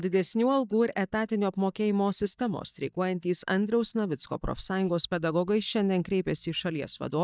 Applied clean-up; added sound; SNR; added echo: neural mask model DeepFilterNet 3.